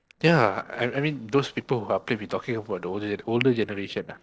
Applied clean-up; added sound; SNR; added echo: neural separator model SepFormer DNS4.